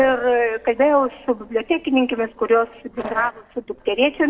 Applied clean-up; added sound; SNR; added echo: neural separator model SepFormer DNS4.